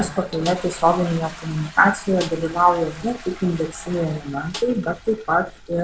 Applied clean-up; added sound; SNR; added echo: none; Snare drum + Toilet flush; 15 dB; none.